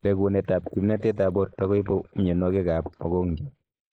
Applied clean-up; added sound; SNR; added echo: neural mask model Resemble Enhance denoiser.